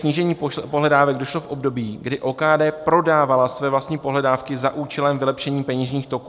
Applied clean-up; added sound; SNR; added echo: none; none; none; none.